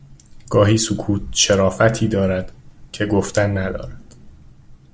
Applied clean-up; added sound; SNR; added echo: none; none; none; none.